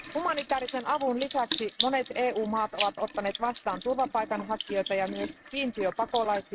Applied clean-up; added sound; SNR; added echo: neural mask model RNNoise.